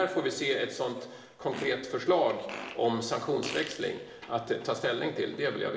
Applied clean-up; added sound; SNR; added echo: none; Fart; 14 dB; reverberation time 1.0 s.